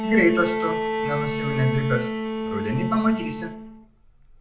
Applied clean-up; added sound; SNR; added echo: none; Bowed string instrument; 2 dB; reverberation time 0.2 s.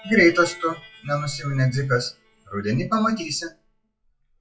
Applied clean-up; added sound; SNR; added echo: classical method WPE with log-MMSE.